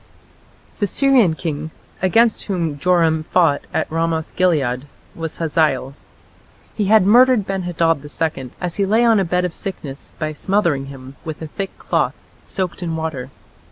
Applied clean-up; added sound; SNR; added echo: none; none; none; none.